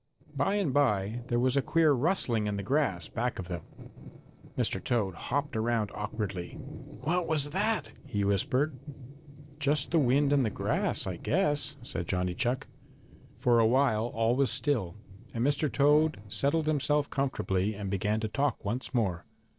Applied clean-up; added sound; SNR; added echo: neural separator model SepFormer DNS4.